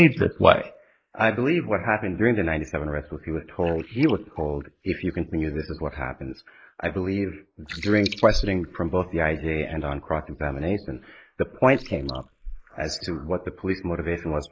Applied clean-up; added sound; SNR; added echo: neural mask model Resemble Enhance denoiser.